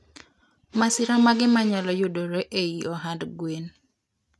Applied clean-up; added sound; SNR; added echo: neural mask model RNNoise.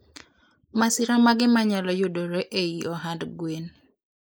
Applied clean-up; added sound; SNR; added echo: neural mask model Resemble Enhance denoiser.